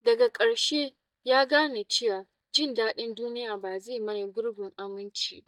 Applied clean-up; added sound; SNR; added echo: neural mask model DeepFilterNet 3.